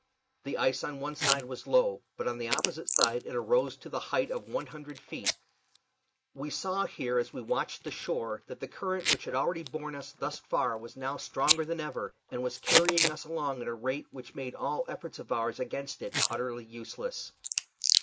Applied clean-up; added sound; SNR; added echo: neural mask model Resemble Enhance denoiser.